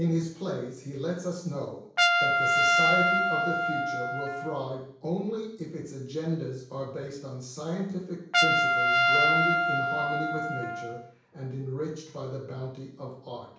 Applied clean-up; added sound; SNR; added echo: none; Trumpet; -5 dB; reverberation time 0.7 s.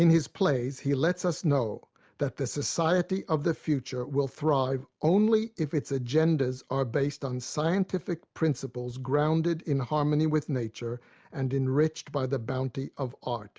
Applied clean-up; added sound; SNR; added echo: none; none; none; none.